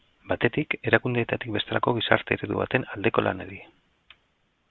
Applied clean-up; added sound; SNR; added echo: none; none; none; none.